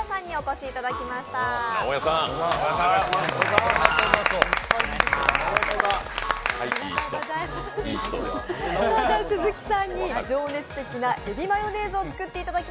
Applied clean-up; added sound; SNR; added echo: none; Harmonica; 11 dB; none.